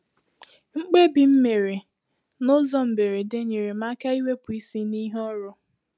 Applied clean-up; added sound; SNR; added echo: none; none; none; none.